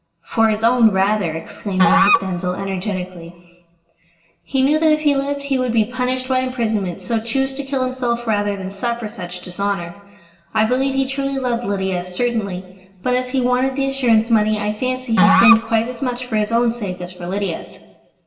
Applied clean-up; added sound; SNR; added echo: none; Musical instrument; 1 dB; reverberation time 1.0 s.